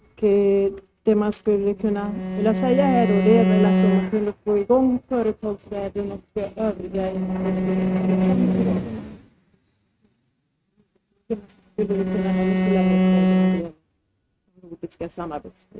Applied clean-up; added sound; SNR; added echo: neural mask model RNNoise.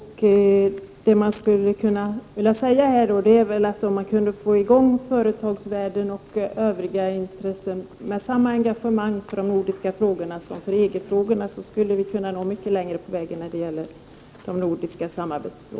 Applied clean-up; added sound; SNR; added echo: none; none; none; none.